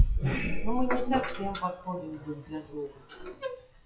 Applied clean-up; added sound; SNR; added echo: classical method WPE with log-MMSE.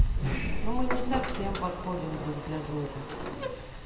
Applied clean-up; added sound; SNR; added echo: none; Sliding door; 0 dB; reverberation time 1.4 s.